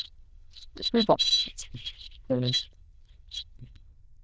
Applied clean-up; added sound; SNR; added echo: neural diffusion model UNIVERSE++.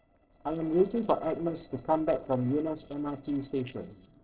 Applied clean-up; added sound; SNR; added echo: neural separator model SepFormer DNS4.